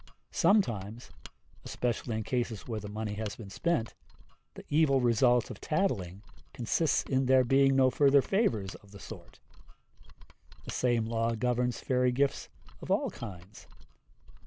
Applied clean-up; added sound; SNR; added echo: none; Mechanisms; 15 dB; none.